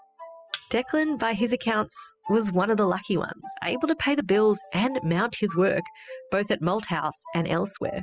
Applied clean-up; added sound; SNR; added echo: classical method spectral subtraction.